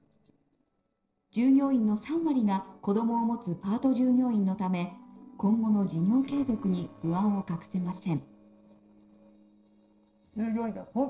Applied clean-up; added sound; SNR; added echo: neural separator model SepFormer DNS4.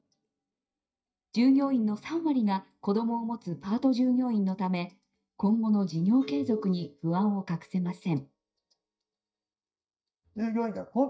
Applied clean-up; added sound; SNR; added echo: neural mask model DeepFilterNet 3.